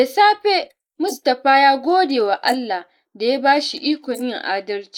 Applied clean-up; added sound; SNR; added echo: neural mask model Resemble Enhance denoiser.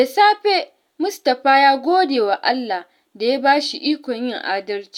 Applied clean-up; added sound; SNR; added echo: none; none; none; none.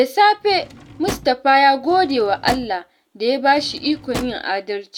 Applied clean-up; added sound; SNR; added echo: none; Drawer open or close; 15 dB; none.